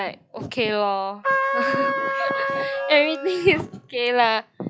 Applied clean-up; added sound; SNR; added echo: classical method log-MMSE.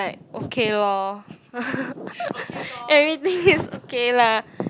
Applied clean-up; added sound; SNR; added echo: none; none; none; none.